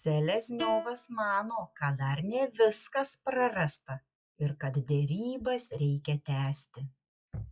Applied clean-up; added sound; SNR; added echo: classical method log-MMSE.